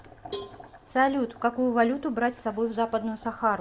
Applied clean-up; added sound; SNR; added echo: none; Cowbell; 16 dB; none.